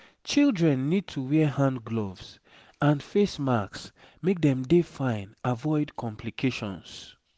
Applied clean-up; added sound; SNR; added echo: none; none; none; none.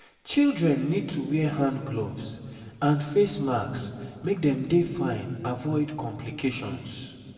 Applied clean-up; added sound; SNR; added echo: none; none; none; reverberation time 1.7 s.